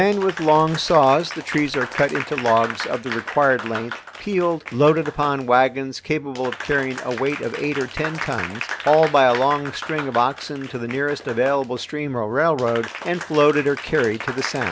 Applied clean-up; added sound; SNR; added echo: none; Applause; 12 dB; none.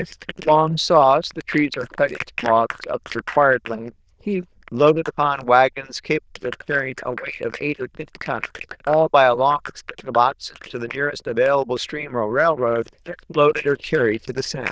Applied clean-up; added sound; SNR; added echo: neural diffusion model UNIVERSE++.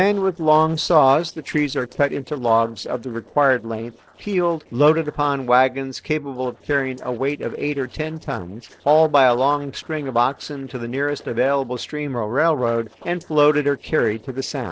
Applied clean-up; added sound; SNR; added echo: neural separator model SepFormer DNS4.